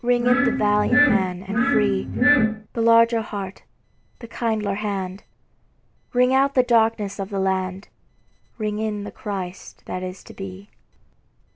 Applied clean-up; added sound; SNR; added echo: none; Glass; -3 dB; none.